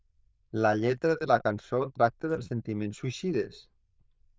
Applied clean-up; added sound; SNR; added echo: neural diffusion model UNIVERSE++.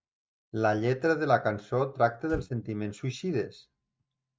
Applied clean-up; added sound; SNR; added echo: neural mask model RNNoise.